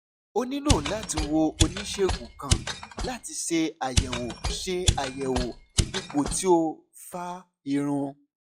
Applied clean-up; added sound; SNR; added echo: classical method log-MMSE.